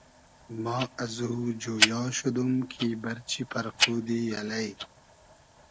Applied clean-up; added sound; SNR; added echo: none; Tick-tock; 3 dB; none.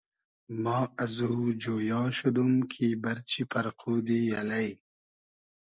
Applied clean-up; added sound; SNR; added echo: none; none; none; none.